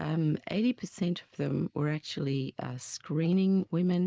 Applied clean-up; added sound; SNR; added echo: neural mask model Resemble Enhance denoiser.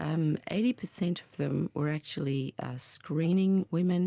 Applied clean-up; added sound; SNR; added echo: none; none; none; none.